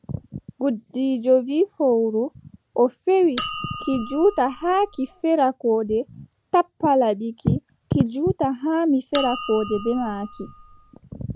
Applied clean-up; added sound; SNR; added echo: none; Chink, clink; 6 dB; none.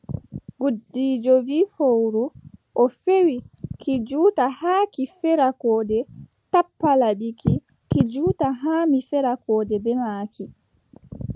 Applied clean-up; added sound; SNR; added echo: none; none; none; none.